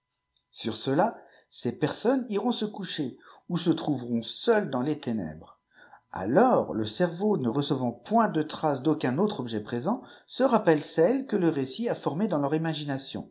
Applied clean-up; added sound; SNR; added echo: none; none; none; none.